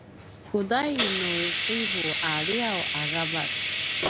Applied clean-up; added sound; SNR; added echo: none; Hiss; -2 dB; none.